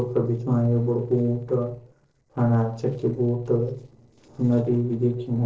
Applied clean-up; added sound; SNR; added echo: neural separator model SepFormer DNS4.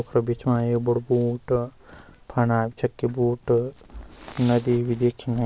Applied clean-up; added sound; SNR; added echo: none; none; none; none.